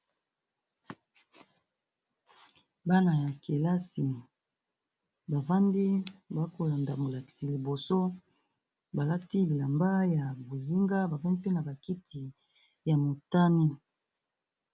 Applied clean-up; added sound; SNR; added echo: none; none; none; none.